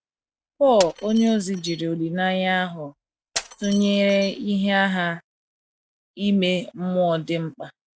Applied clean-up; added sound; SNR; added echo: neural mask model RNNoise.